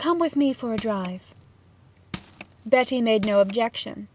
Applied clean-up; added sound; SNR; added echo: none; Crushing; 17 dB; none.